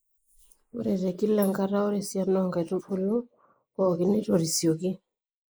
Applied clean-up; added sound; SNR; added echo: neural mask model Resemble Enhance denoiser.